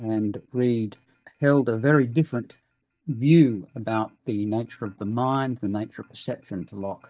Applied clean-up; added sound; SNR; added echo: neural mask model DeepFilterNet 3.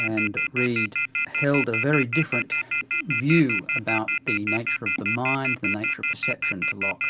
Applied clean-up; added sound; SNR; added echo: none; Telephone; 0 dB; reverberation time 0.2 s.